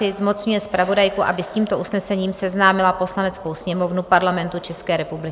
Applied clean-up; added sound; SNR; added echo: none; none; none; none.